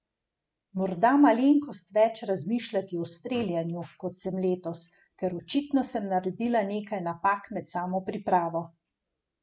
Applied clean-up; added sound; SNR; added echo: none; none; none; none.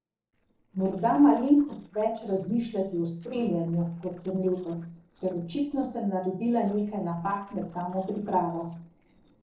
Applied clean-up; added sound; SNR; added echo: neural separator model SepFormer DNS4.